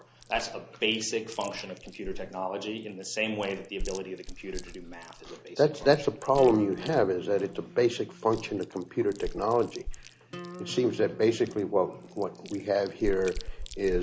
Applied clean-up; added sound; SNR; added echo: none; Chewing, mastication + Acoustic guitar; 12 dB; none.